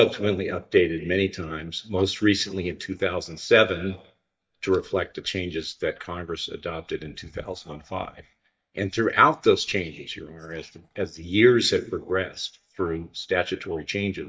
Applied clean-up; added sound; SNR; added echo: neural mask model DeepFilterNet 3.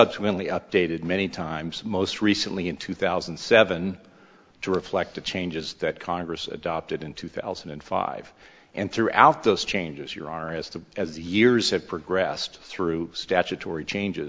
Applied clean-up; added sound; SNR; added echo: none; none; none; none.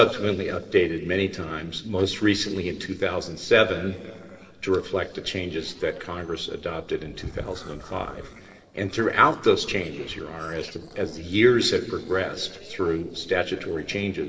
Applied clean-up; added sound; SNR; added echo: neural separator model SepFormer DNS4.